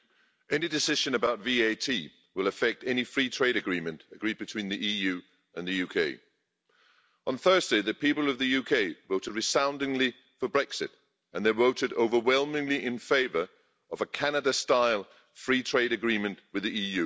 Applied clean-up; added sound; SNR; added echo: none; none; none; none.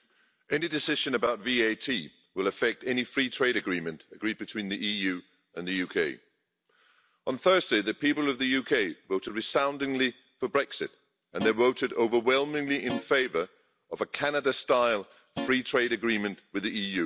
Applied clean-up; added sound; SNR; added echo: none; Guitar; 8 dB; none.